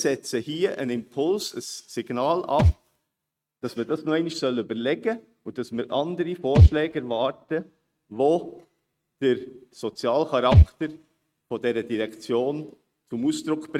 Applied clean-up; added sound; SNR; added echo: neural mask model RNNoise.